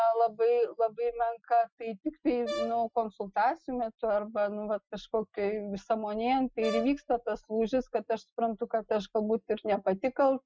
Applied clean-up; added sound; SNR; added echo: classical method Wiener filter.